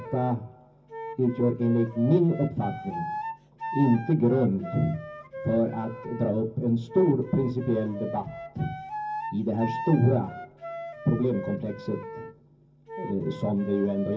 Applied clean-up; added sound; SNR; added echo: none; Wind instrument, woodwind instrument; 11 dB; reverberation time 0.4 s.